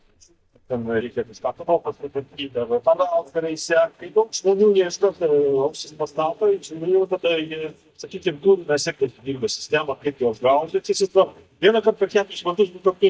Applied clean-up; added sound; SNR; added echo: neural mask model DeepFilterNet 3.